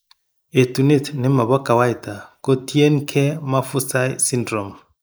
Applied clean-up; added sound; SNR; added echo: neural mask model Resemble Enhance denoiser.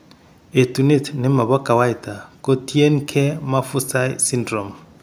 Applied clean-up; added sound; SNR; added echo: none; none; none; none.